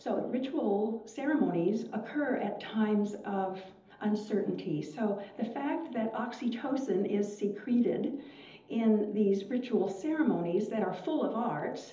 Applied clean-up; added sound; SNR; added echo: none; none; none; reverberation time 1.2 s.